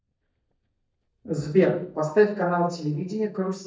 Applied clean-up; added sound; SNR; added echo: neural mask model DeepFilterNet 3.